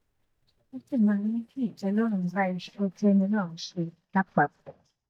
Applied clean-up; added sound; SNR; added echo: neural mask model DeepFilterNet 3.